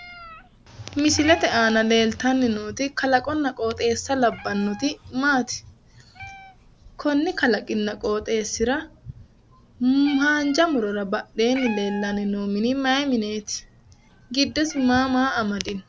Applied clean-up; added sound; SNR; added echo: none; Meow; 19 dB; none.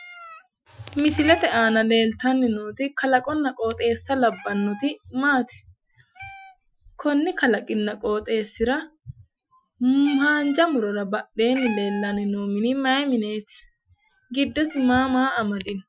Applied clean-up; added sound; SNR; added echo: classical method Wiener filter.